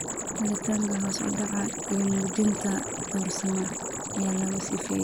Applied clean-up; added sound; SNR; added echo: none; Liquid; 7 dB; none.